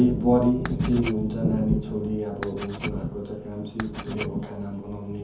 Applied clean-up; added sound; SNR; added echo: none; Writing; 15 dB; reverberation time 0.5 s.